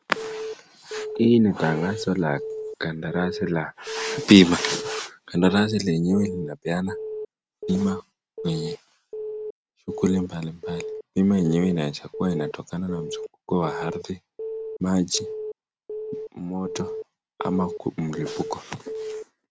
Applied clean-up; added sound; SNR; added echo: none; Alarm / Keyboard (musical); 10 dB; none.